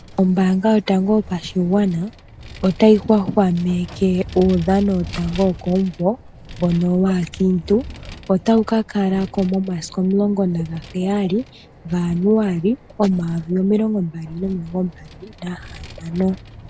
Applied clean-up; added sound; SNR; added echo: none; Vehicle; 18 dB; none.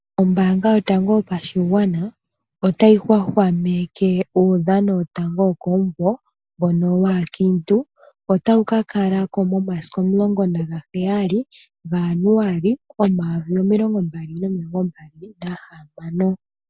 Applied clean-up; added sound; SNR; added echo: none; none; none; none.